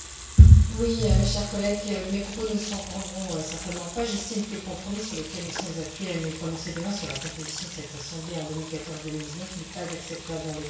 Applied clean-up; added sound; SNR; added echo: none; Sink (filling or washing) / Water tap, faucet; 15 dB; reverberation time 0.6 s.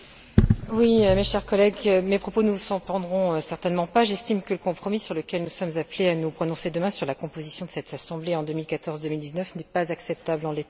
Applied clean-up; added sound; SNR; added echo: none; none; none; none.